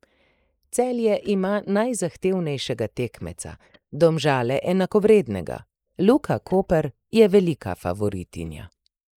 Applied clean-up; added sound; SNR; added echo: neural mask model Resemble Enhance denoiser.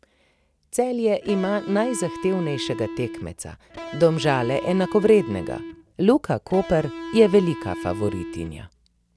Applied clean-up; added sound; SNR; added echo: none; Electric guitar; 11 dB; none.